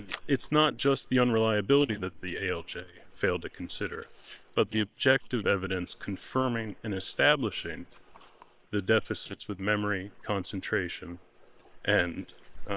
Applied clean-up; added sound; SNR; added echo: neural separator model SepFormer WHAM!.